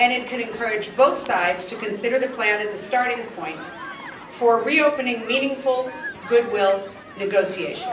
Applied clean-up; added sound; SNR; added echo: none; Human group actions; 15 dB; reverberation time 0.6 s.